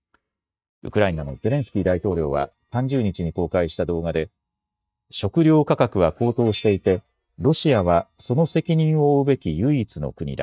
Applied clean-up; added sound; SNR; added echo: neural mask model DeepFilterNet 3.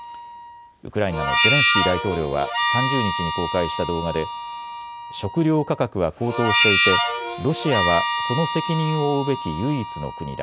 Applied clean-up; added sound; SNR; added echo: none; Harmonica; 0 dB; none.